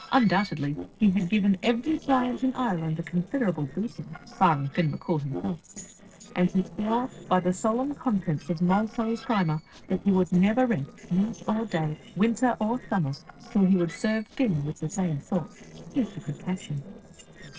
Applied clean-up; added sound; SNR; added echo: neural separator model SepFormer DNS4.